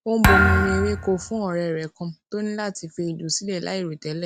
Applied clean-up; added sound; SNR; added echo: none; Thump, thud; -3 dB; none.